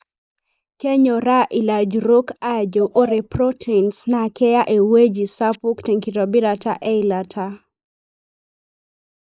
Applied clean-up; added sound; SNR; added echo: neural mask model Resemble Enhance denoiser.